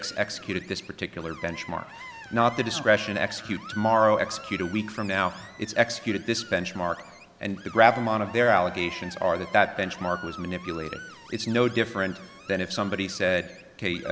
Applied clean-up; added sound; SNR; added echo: none; Screech; 18 dB; none.